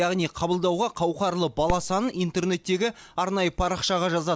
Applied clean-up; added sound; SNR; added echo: none; Fireworks; 16 dB; none.